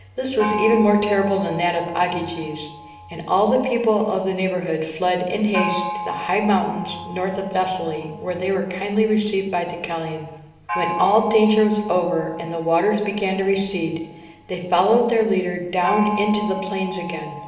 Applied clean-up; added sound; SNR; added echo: none; Gong; 11 dB; reverberation time 1.2 s.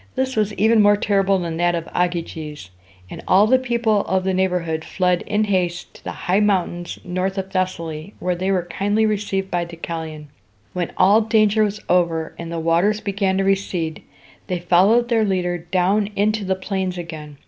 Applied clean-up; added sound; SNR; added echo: none; none; none; none.